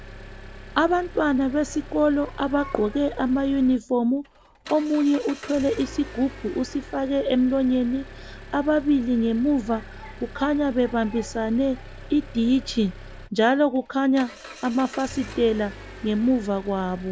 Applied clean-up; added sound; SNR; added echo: none; Engine; 16 dB; none.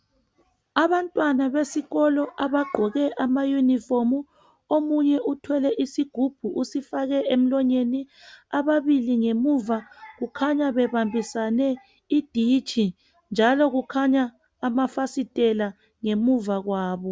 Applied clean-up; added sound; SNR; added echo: none; none; none; none.